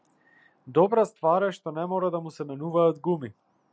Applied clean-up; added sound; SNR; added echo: none; none; none; none.